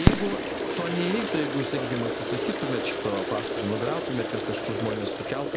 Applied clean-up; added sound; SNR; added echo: none; Fireworks + Toilet flush; -3 dB; none.